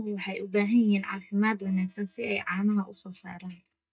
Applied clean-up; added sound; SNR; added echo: neural mask model DeepFilterNet 3.